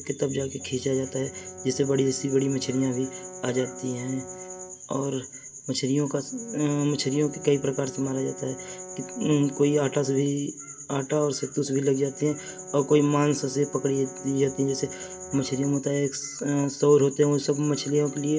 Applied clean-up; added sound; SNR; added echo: none; Brass instrument; 19 dB; reverberation time 0.3 s.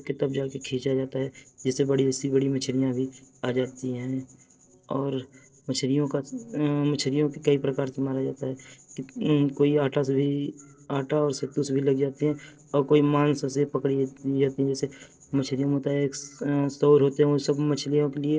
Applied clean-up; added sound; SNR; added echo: neural separator model SepFormer DNS4.